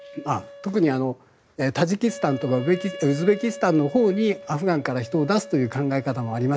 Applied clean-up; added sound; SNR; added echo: none; Wind instrument, woodwind instrument; 17 dB; none.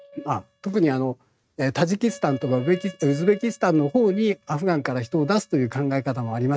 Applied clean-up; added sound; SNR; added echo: neural mask model RNNoise.